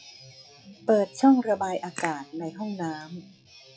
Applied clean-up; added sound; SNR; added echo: classical method log-MMSE.